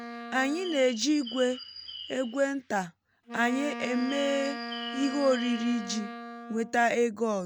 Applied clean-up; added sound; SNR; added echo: none; Wind instrument, woodwind instrument + Bird; 10 dB; none.